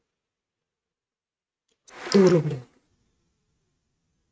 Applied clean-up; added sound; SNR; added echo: neural mask model RNNoise.